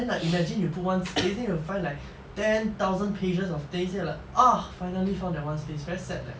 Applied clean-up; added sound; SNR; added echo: none; none; none; none.